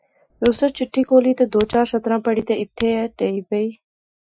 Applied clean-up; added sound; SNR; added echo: classical method Wiener filter.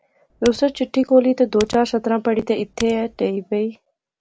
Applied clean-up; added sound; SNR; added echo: none; Typing; 17 dB; none.